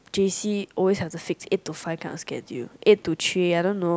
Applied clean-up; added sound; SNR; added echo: none; none; none; none.